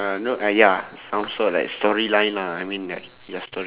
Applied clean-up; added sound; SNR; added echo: none; none; none; none.